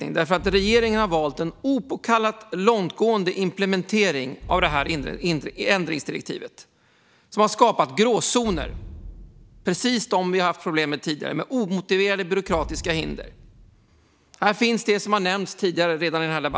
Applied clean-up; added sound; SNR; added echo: none; Explosion; 18 dB; none.